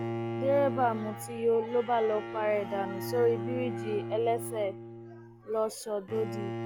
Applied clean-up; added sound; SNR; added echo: none; Bowed string instrument; 7 dB; none.